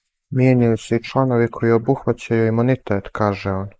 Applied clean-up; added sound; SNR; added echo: neural mask model Resemble Enhance denoiser.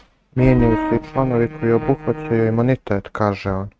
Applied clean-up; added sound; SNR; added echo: neural mask model RNNoise.